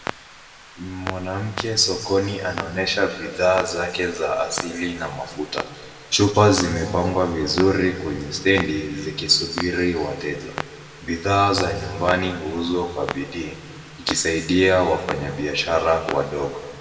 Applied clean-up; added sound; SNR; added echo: none; Clock; 14 dB; reverberation time 1.8 s.